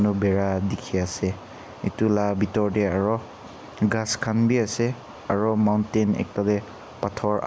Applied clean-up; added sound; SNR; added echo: none; none; none; none.